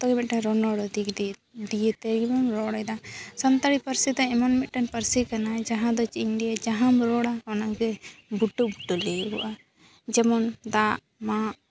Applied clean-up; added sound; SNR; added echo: none; none; none; none.